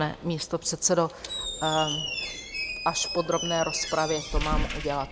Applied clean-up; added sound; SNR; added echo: none; Squeak; 4 dB; none.